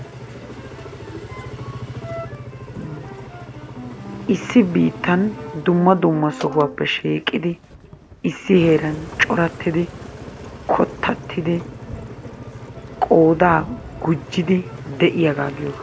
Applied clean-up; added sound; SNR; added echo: none; Engine; 13 dB; none.